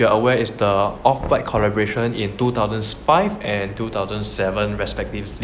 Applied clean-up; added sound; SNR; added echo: none; Knock; 17 dB; none.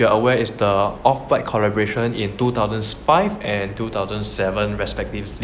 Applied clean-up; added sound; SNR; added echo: none; none; none; none.